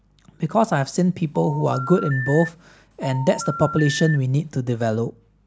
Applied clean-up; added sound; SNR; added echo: none; Telephone; 10 dB; none.